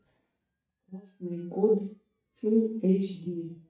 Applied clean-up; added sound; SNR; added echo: neural mask model DeepFilterNet 3.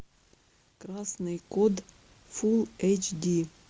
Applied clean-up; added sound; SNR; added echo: none; none; none; none.